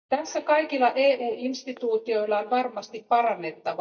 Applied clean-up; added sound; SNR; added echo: neural mask model DeepFilterNet 3.